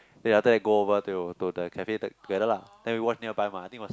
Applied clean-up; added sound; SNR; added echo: none; none; none; none.